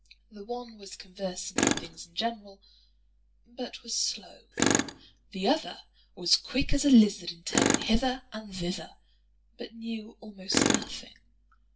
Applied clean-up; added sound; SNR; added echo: none; Tools; 3 dB; reverberation time 0.2 s.